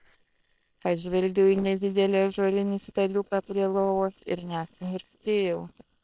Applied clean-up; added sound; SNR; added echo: neural separator model SepFormer WHAM!.